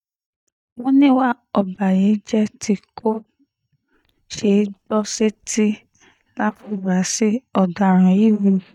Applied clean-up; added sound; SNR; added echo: neural mask model DeepFilterNet 3.